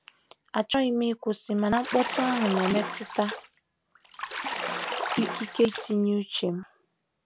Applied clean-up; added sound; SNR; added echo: none; Bathtub (filling or washing) / Splash, splatter; 5 dB; none.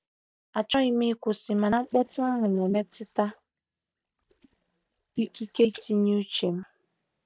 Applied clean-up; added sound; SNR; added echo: neural mask model DeepFilterNet 3.